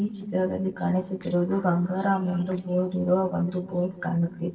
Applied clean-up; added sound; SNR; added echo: neural separator model SepFormer DNS4.